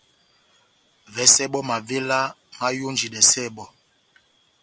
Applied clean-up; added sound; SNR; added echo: none; none; none; none.